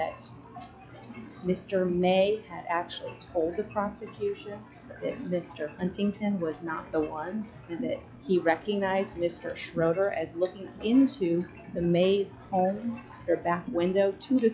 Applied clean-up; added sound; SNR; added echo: classical method log-MMSE.